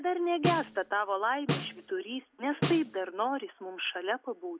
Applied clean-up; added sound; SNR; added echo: none; Snare drum; 5 dB; none.